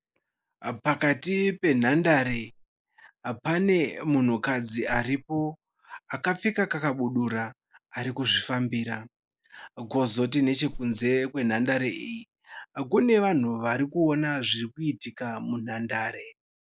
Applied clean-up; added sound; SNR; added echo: neural mask model Resemble Enhance denoiser.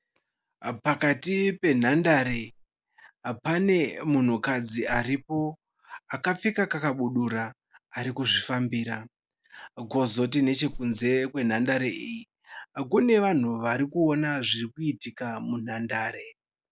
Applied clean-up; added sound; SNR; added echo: none; Whoosh, swoosh, swish; 13 dB; none.